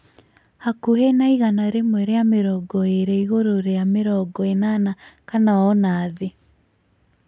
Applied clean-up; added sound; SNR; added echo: none; none; none; none.